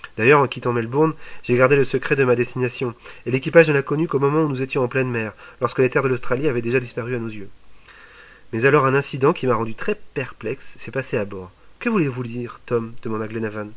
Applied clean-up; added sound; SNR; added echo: none; none; none; none.